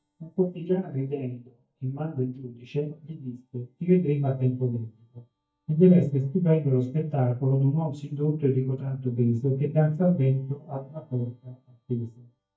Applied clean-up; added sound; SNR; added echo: neural mask model DeepFilterNet 3.